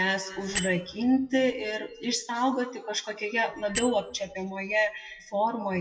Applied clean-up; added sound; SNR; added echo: classical method WPE with log-MMSE.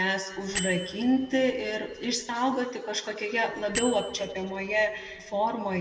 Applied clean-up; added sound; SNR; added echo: none; Bell; 11 dB; reverberation time 1.6 s.